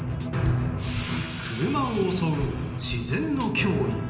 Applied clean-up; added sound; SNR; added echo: none; Tambourine / Drum / Drum kit; 16 dB; reverberation time 0.9 s.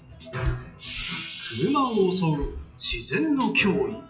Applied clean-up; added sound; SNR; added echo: classical method WPE with log-MMSE.